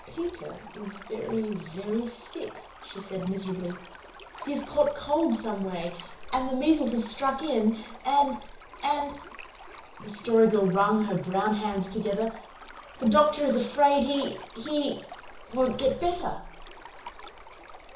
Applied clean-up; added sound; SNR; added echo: none; Stream; 16 dB; reverberation time 0.7 s.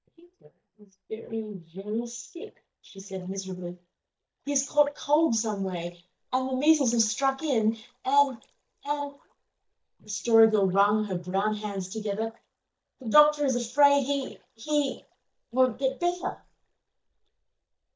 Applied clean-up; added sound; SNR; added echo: neural mask model DeepFilterNet 3.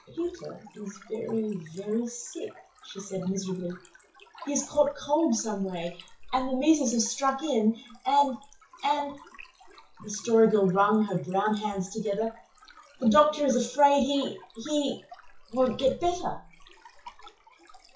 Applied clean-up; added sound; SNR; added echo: classical method WPE with log-MMSE.